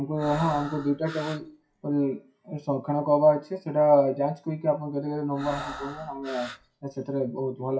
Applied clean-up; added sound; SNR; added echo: classical method WPE with log-MMSE.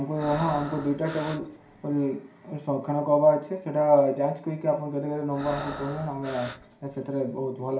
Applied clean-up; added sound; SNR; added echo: none; Breathing; 12 dB; reverberation time 0.5 s.